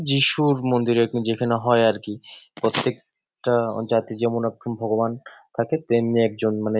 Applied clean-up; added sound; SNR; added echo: none; none; none; none.